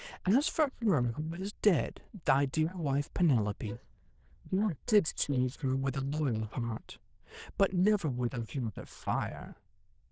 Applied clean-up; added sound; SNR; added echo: neural diffusion model UNIVERSE++.